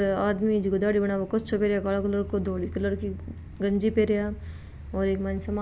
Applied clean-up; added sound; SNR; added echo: none; none; none; none.